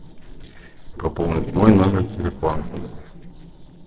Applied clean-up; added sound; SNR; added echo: neural separator model SepFormer DNS4.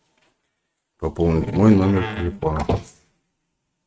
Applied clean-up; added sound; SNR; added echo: neural mask model RNNoise.